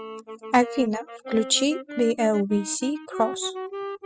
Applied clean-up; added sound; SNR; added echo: classical method spectral subtraction.